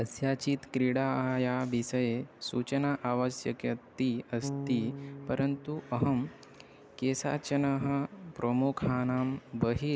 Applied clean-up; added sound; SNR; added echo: none; Bass guitar; 16 dB; none.